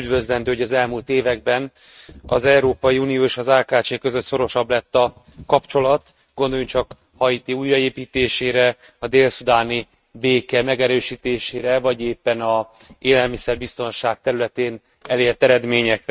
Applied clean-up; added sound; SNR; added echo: neural mask model RNNoise.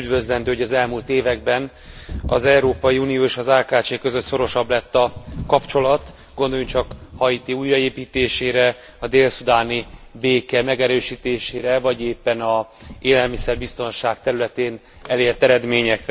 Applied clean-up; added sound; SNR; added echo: none; Cat; 17 dB; none.